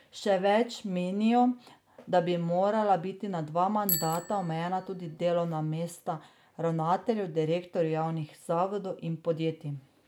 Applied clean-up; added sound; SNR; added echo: none; Bicycle bell; 16 dB; none.